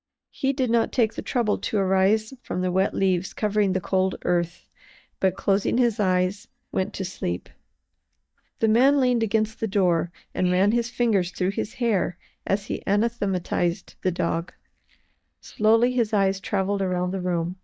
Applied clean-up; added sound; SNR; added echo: neural mask model DeepFilterNet 3.